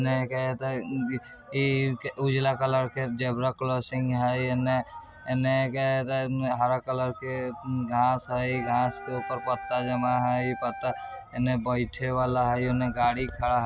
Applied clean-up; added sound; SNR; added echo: none; Wind instrument, woodwind instrument; 12 dB; none.